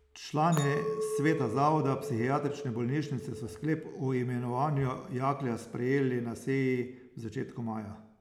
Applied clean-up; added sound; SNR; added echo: none; Chink, clink; 10 dB; none.